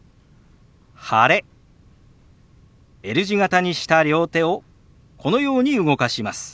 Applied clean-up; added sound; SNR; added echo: none; none; none; none.